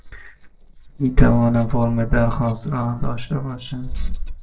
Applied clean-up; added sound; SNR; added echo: neural separator model SepFormer DNS4.